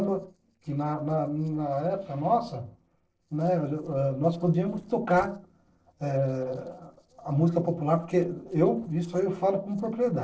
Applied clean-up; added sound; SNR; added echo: neural separator model SepFormer DNS4.